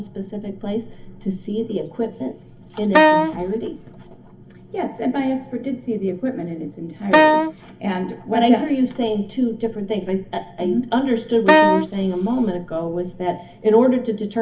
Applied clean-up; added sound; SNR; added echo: none; Wind instrument, woodwind instrument; -5 dB; reverberation time 0.3 s.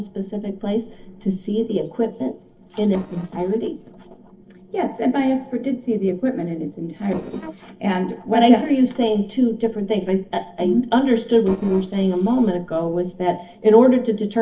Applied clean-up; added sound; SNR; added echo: neural separator model SepFormer DNS4.